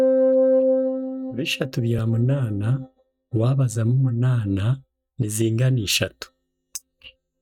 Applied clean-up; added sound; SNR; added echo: neural mask model DeepFilterNet 3.